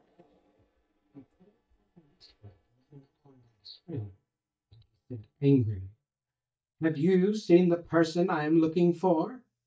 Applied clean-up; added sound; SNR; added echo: neural mask model DeepFilterNet 3.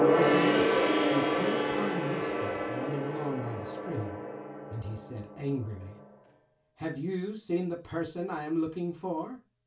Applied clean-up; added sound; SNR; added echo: none; Gong; -4 dB; reverberation time 0.3 s.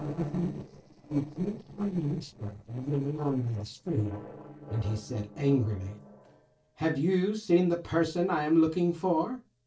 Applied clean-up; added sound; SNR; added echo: neural separator model SepFormer DNS4.